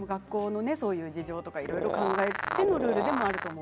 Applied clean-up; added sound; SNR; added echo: none; Animal; 1 dB; none.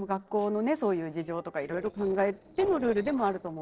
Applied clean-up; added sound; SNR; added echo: neural separator model SepFormer DNS4.